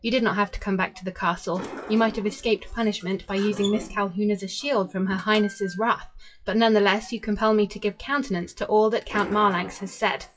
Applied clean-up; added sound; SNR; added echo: classical method WPE with log-MMSE.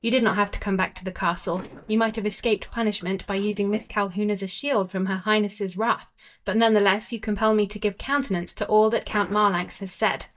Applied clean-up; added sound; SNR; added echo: neural mask model DeepFilterNet 3.